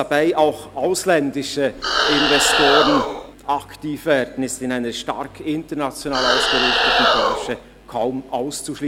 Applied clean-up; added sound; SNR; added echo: none; Animal; -3 dB; none.